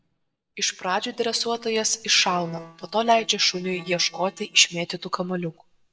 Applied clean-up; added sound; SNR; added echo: neural mask model DeepFilterNet 3.